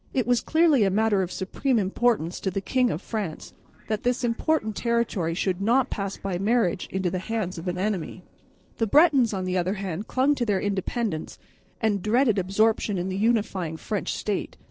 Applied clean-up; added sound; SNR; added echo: neural separator model SepFormer DNS4.